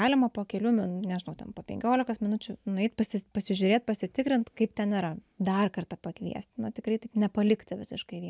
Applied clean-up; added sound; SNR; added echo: none; none; none; none.